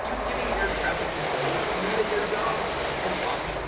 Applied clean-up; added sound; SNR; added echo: none; Train; -4 dB; reverberation time 1.0 s.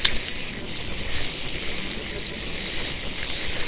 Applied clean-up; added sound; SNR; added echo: neural separator model SepFormer WHAMR!.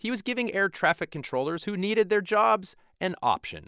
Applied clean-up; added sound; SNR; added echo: none; none; none; none.